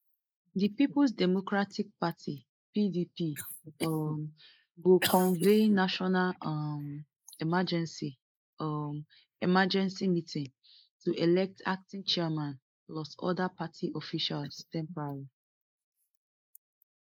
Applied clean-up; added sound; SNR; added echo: neural mask model Resemble Enhance denoiser.